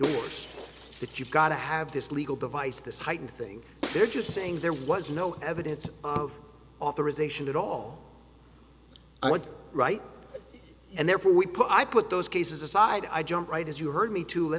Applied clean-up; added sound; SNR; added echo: none; Shatter; 13 dB; none.